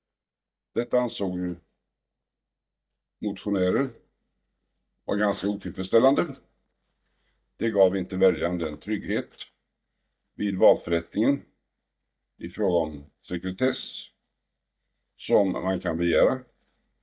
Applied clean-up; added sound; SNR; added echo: neural mask model DeepFilterNet 3.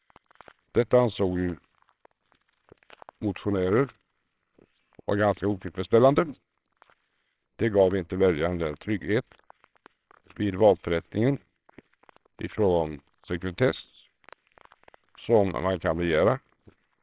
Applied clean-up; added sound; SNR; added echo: neural separator model SepFormer WHAMR!.